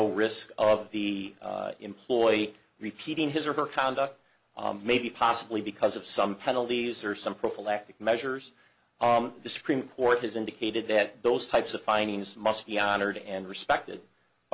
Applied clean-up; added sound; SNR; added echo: none; none; none; none.